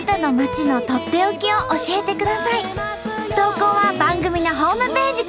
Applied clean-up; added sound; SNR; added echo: none; none; none; none.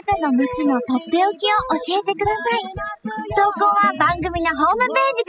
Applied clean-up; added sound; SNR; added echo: classical method spectral subtraction.